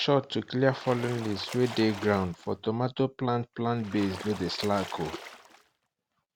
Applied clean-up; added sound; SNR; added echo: none; Splash, splatter; 14 dB; none.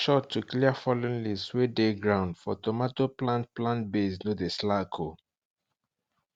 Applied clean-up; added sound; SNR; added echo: none; none; none; none.